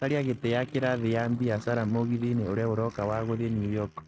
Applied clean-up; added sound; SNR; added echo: neural mask model RNNoise.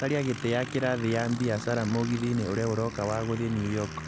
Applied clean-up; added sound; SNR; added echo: none; Aircraft; 10 dB; none.